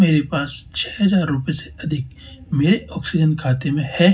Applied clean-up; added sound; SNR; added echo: none; none; none; reverberation time 0.4 s.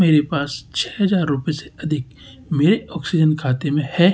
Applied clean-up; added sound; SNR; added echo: none; none; none; none.